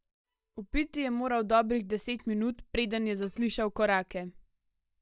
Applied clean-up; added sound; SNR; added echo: neural mask model DeepFilterNet 3.